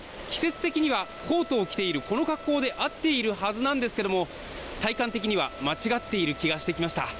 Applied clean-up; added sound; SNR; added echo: none; Trumpet; 18 dB; none.